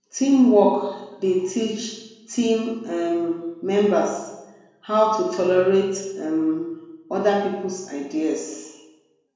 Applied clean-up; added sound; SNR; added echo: none; none; none; reverberation time 0.9 s.